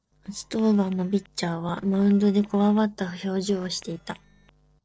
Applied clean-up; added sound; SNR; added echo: neural separator model SepFormer DNS4.